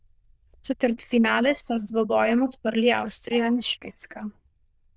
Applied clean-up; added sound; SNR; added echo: neural diffusion model UNIVERSE++.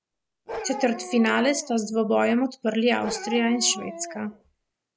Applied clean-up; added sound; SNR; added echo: none; Bark; 13 dB; none.